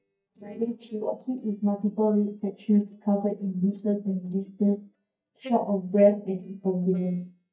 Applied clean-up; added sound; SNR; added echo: neural mask model DeepFilterNet 3.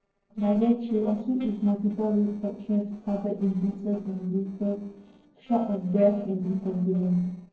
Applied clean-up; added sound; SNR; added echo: neural separator model SepFormer DNS4.